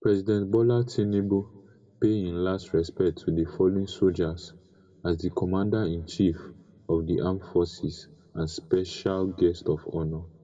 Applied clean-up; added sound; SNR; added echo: none; none; none; reverberation time 1.7 s.